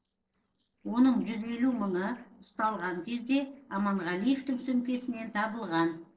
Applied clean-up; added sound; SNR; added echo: neural separator model SepFormer DNS4.